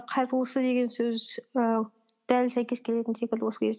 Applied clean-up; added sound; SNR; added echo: none; none; none; none.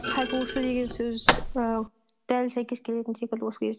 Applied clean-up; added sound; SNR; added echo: none; Thump, thud; 3 dB; none.